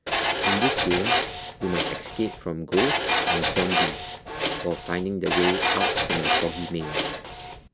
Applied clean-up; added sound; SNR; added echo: none; Printer; -3 dB; none.